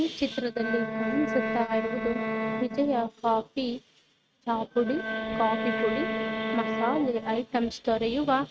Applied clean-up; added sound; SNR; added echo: neural mask model RNNoise.